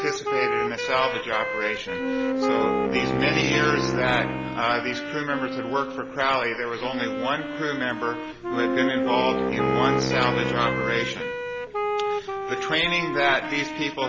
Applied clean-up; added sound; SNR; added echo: none; Wind instrument, woodwind instrument + Wind instrument, woodwind instrument; 0 dB; none.